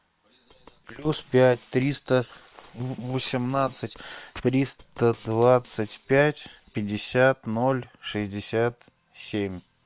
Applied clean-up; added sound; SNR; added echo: neural separator model SepFormer WHAM!.